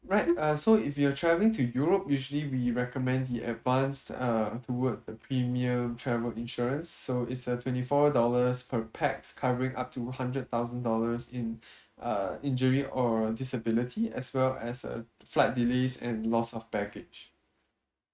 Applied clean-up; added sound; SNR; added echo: neural mask model RNNoise.